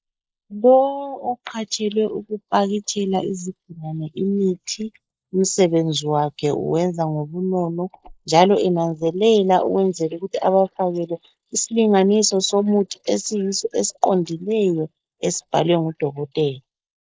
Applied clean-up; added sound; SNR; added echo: neural mask model Resemble Enhance denoiser.